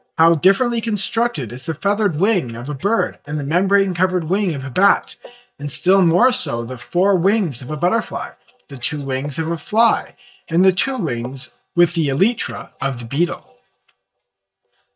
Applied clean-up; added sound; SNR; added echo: neural mask model DeepFilterNet 3.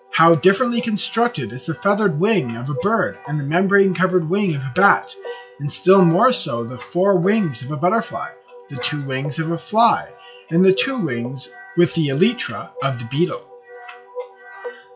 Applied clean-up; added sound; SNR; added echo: classical method WPE with log-MMSE.